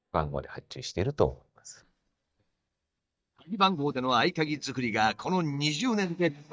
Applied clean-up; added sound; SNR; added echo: neural mask model DeepFilterNet 3.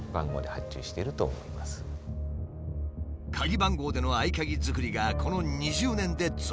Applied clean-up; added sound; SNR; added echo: none; none; none; none.